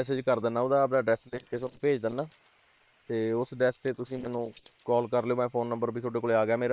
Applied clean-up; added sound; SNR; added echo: neural separator model SepFormer WHAM!.